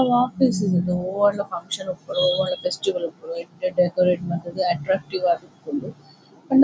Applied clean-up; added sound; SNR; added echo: none; none; none; none.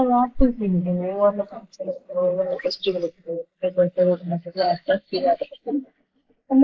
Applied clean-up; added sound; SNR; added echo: neural mask model Resemble Enhance denoiser.